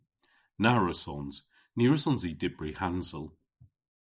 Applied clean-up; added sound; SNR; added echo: neural mask model Resemble Enhance denoiser.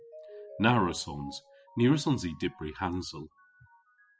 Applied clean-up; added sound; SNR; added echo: classical method spectral subtraction.